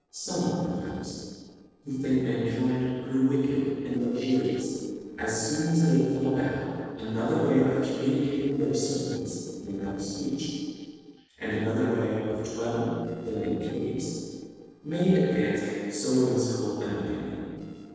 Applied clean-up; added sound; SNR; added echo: neural separator model SepFormer DNS4.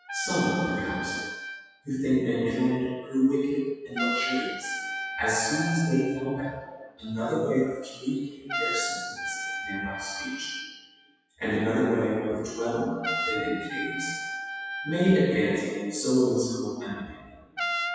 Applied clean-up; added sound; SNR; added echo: classical method WPE with log-MMSE.